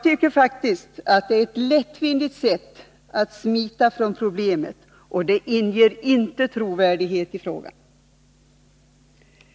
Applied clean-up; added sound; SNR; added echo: none; none; none; none.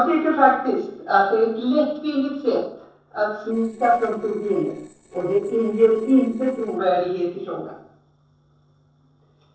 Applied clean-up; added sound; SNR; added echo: neural separator model SepFormer DNS4.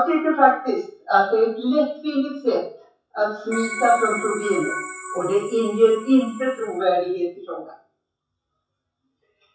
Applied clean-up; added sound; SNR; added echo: classical method WPE with log-MMSE.